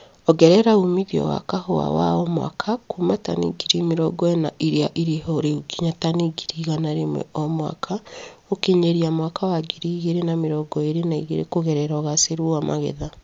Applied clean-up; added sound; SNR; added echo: none; none; none; none.